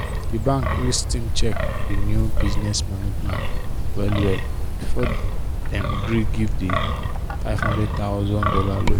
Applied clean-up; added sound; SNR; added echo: none; Wind; -5 dB; none.